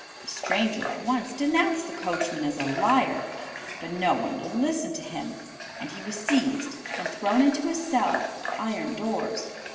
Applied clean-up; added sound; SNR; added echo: none; Water tap, faucet / Water; 8 dB; reverberation time 2.9 s.